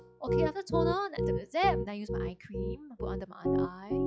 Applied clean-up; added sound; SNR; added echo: classical method log-MMSE.